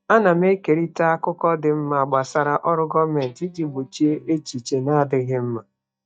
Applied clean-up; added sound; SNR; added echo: neural mask model DeepFilterNet 3.